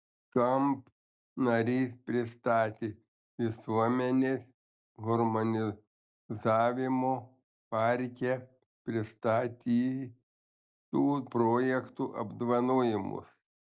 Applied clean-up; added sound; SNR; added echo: none; none; none; none.